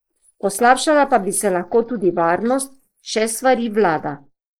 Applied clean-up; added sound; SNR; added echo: neural mask model Resemble Enhance denoiser.